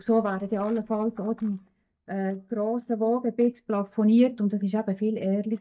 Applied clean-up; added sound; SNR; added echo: neural mask model DeepFilterNet 3.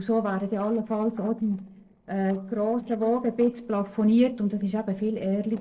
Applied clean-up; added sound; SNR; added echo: neural separator model SepFormer DNS4.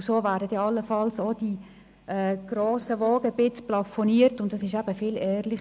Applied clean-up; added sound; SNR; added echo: none; none; none; none.